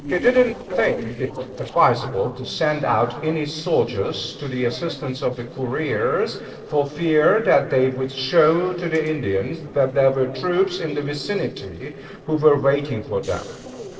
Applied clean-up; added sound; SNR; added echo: neural separator model SepFormer DNS4.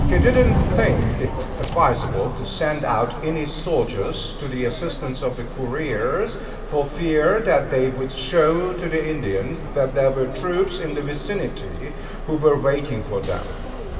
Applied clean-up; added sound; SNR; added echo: none; Subway, metro, underground; 6 dB; reverberation time 2.3 s.